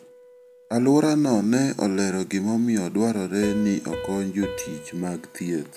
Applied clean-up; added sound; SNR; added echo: none; Piano; 16 dB; none.